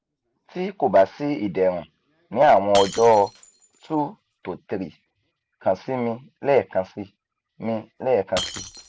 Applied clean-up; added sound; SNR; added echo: none; Shatter; 17 dB; none.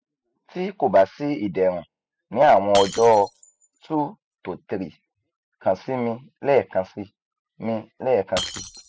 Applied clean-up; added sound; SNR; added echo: classical method spectral subtraction.